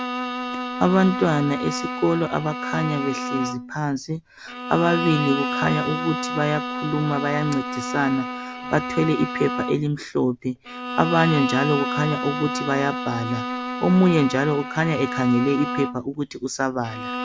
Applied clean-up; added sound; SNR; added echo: none; Bowed string instrument; 6 dB; none.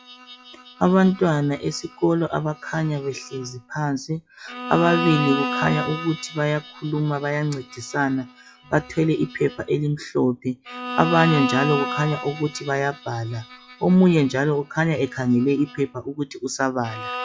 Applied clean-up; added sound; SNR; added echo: classical method log-MMSE.